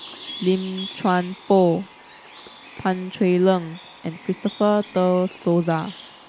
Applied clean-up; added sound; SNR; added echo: none; Bird; 18 dB; none.